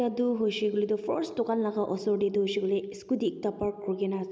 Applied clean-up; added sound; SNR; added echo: none; none; none; none.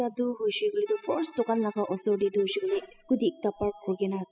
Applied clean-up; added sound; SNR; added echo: classical method spectral subtraction.